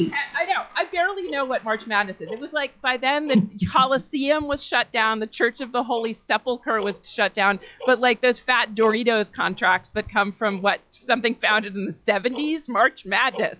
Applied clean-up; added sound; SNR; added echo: classical method log-MMSE.